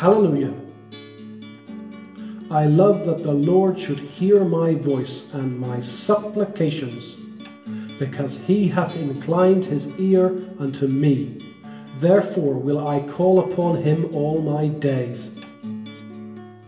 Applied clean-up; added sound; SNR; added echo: none; Acoustic guitar; 17 dB; reverberation time 0.7 s.